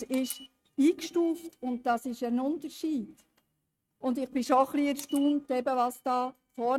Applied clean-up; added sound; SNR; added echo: neural mask model RNNoise.